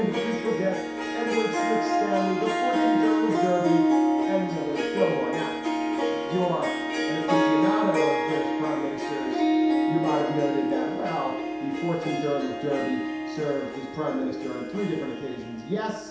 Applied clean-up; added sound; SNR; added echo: none; Harp; -3 dB; reverberation time 0.7 s.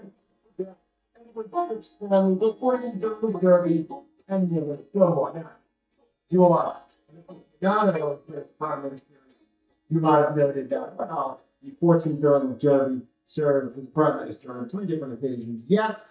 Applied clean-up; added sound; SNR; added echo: neural mask model DeepFilterNet 3.